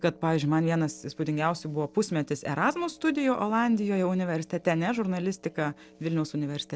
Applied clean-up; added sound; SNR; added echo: neural separator model SepFormer DNS4.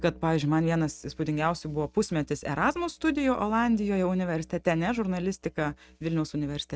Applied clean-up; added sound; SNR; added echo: neural mask model RNNoise.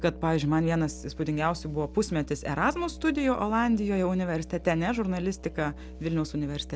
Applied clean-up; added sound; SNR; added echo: none; Musical instrument; 15 dB; none.